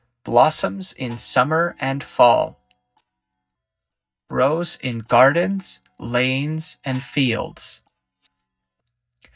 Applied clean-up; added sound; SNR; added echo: neural mask model DeepFilterNet 3.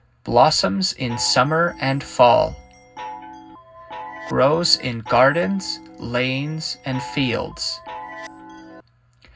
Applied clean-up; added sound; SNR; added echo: none; Chime; 16 dB; reverberation time 0.4 s.